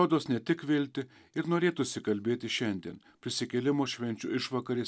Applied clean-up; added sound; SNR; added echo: none; none; none; none.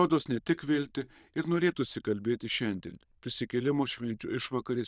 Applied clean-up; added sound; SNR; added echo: neural diffusion model UNIVERSE++.